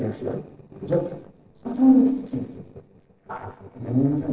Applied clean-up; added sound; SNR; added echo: neural separator model SepFormer DNS4.